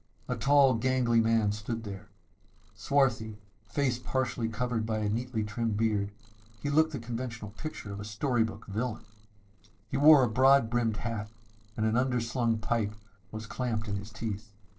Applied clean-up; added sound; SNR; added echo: neural separator model SepFormer DNS4.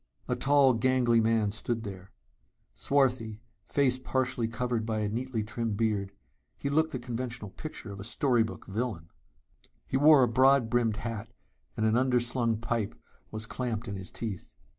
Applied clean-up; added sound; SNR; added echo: none; none; none; none.